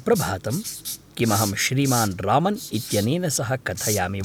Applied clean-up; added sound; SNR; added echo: none; Writing; 10 dB; none.